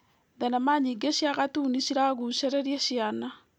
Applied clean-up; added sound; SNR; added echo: none; none; none; none.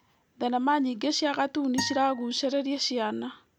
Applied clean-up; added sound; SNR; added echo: none; Acoustic guitar; 13 dB; none.